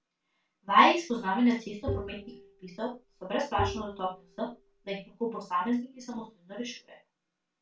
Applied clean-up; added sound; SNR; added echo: none; Bowed string instrument; 9 dB; reverberation time 0.2 s.